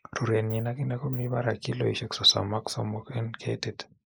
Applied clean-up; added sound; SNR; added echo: neural mask model Resemble Enhance denoiser.